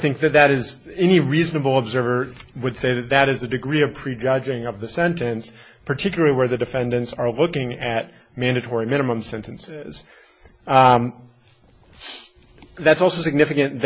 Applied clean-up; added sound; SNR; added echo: none; none; none; none.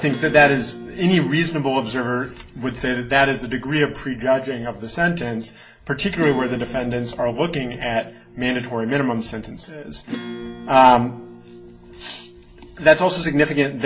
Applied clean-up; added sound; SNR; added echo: none; Acoustic guitar / Strum; 16 dB; reverberation time 0.4 s.